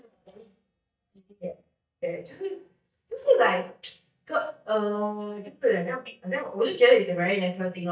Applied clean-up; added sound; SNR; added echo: neural mask model DeepFilterNet 3.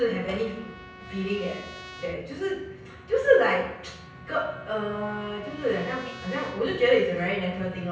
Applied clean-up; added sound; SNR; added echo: none; Trumpet; 19 dB; reverberation time 0.8 s.